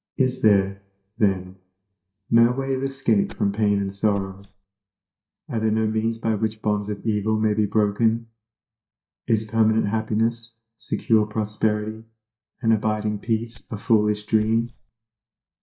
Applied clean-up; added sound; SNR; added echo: neural mask model DeepFilterNet 3.